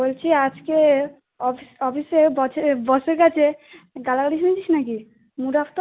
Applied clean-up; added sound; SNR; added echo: none; none; none; none.